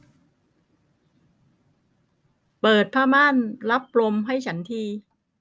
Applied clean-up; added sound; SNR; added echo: none; none; none; none.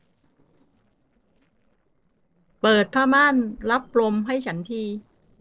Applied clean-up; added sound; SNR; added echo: neural separator model SepFormer DNS4.